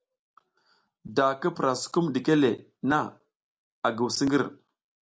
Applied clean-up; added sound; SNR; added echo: none; none; none; none.